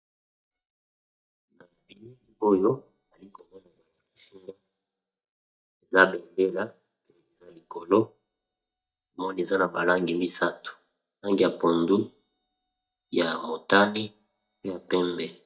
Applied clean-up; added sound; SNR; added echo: neural mask model DeepFilterNet 3.